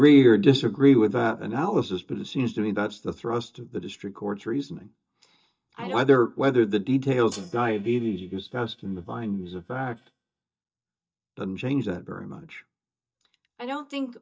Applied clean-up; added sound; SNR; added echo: neural mask model DeepFilterNet 3.